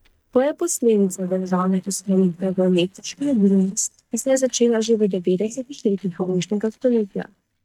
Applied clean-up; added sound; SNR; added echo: neural mask model DeepFilterNet 3.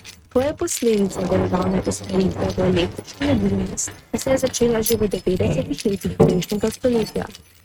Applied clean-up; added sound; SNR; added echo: neural mask model RNNoise.